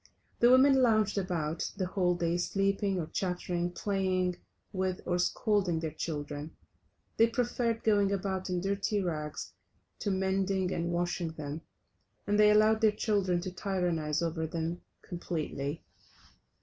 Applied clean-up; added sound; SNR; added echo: none; none; none; none.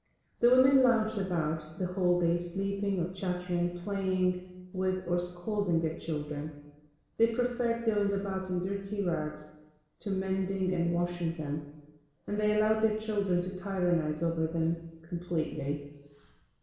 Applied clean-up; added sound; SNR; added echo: none; none; none; reverberation time 1.1 s.